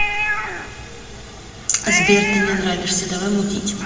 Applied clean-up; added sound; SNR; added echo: none; Cat; 3 dB; reverberation time 2.0 s.